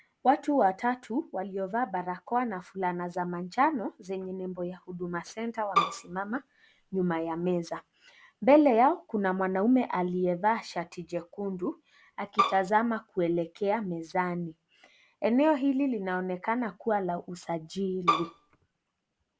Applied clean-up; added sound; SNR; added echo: none; Bowed string instrument; 1 dB; none.